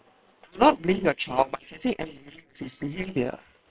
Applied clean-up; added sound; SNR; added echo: neural separator model SepFormer WHAM!.